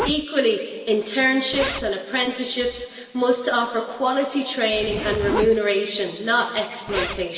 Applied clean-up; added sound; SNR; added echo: none; Zipper (clothing); 10 dB; reverberation time 2.0 s.